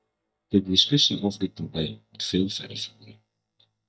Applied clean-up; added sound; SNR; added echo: neural mask model DeepFilterNet 3.